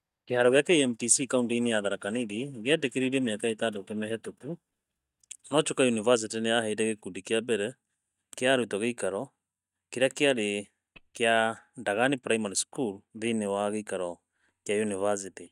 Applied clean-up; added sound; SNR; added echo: neural mask model DeepFilterNet 3.